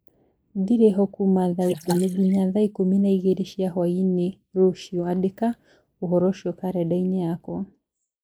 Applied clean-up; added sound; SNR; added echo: neural mask model Resemble Enhance denoiser.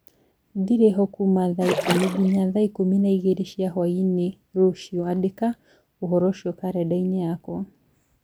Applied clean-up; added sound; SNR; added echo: none; Splash, splatter; 5 dB; none.